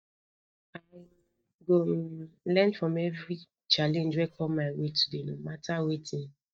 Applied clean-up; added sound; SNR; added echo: neural mask model DeepFilterNet 3.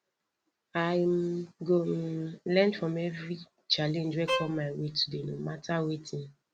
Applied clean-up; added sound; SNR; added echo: none; Bowed string instrument; 6 dB; none.